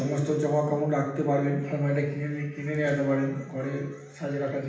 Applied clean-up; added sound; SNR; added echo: none; none; none; reverberation time 0.9 s.